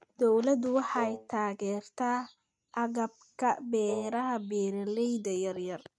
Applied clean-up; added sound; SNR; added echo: neural mask model RNNoise.